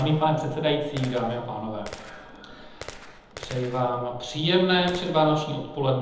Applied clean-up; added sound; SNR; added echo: none; Gunshot, gunfire; 17 dB; reverberation time 1.0 s.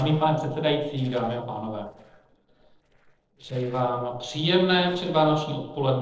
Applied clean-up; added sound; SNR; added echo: neural separator model SepFormer DNS4.